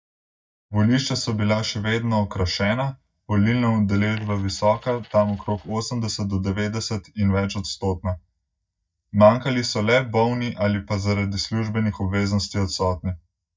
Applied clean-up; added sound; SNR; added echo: neural mask model DeepFilterNet 3.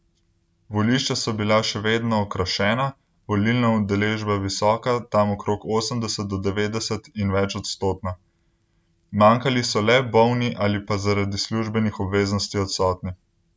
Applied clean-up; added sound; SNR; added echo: none; none; none; none.